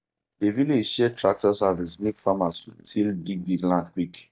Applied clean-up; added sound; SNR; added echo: neural mask model DeepFilterNet 3.